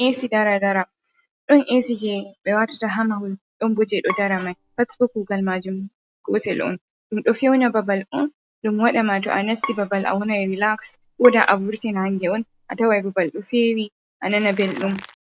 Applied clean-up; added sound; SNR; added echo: none; Bowed string instrument + Crackle; 15 dB; none.